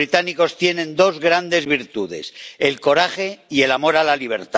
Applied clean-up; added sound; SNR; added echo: none; none; none; none.